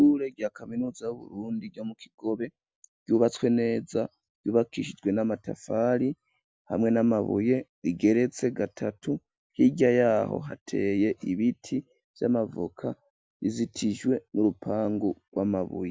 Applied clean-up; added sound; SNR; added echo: none; none; none; none.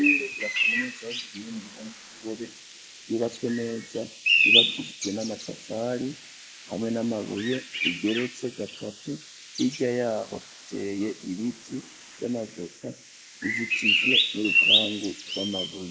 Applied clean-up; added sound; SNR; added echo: neural mask model Resemble Enhance denoiser.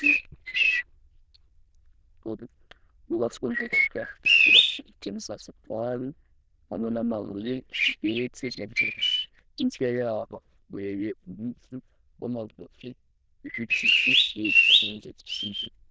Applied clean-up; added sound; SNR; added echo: neural diffusion model UNIVERSE++.